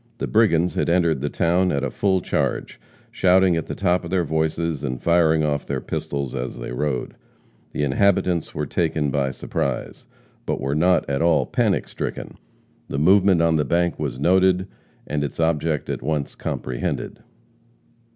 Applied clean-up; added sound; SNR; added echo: none; none; none; none.